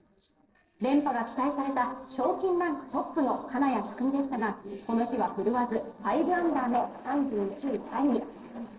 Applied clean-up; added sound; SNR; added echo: neural separator model SepFormer DNS4.